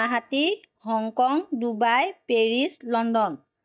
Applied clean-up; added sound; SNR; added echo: neural mask model DeepFilterNet 3.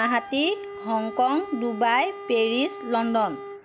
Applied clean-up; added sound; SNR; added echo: none; Wind instrument, woodwind instrument; 11 dB; none.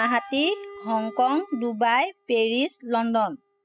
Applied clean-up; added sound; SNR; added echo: classical method spectral subtraction.